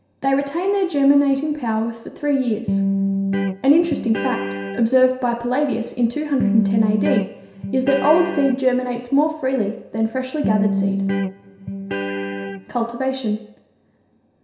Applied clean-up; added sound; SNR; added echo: none; Electric guitar; 2 dB; reverberation time 0.7 s.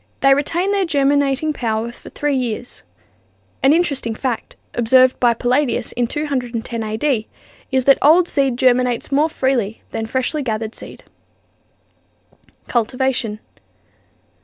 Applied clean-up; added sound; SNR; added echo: none; none; none; none.